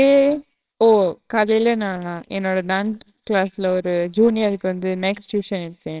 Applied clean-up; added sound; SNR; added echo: neural separator model SepFormer WHAMR!.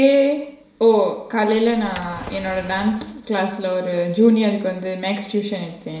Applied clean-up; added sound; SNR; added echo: none; Drawer open or close; 17 dB; reverberation time 0.7 s.